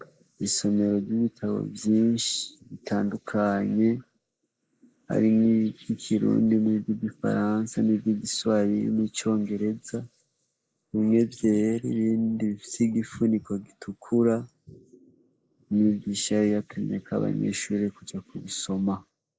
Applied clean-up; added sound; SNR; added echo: neural mask model Resemble Enhance denoiser.